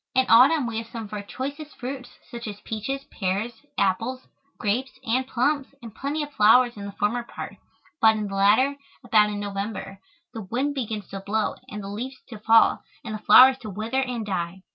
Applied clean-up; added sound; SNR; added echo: none; none; none; none.